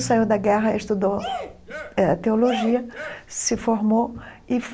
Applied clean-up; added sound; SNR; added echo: none; Cheering + Drum; 14 dB; none.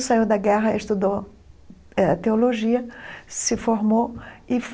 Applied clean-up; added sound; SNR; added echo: none; none; none; none.